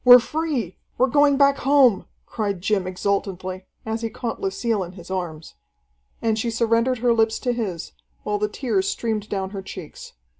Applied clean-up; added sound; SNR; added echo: none; none; none; none.